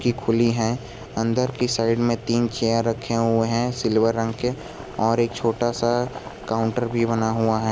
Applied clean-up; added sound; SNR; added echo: none; Boiling; 17 dB; none.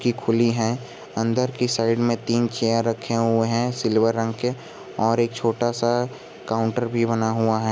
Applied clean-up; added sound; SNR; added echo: none; none; none; none.